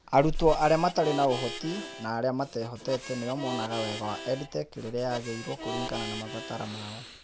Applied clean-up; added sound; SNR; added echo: none; Breathing + Harmonica; 7 dB; none.